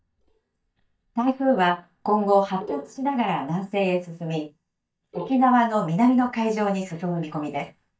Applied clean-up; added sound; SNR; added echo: neural mask model DeepFilterNet 3.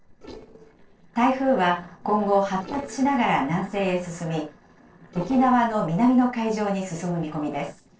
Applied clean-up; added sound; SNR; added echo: neural separator model SepFormer DNS4.